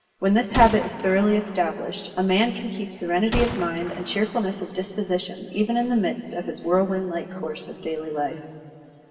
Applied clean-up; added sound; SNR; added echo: none; Gunshot, gunfire; 10 dB; reverberation time 2.5 s.